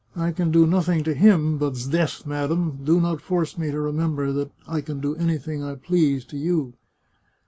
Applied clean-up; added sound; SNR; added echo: none; none; none; none.